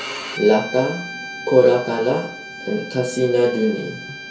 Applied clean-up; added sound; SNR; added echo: none; Bowed string instrument; 13 dB; reverberation time 0.2 s.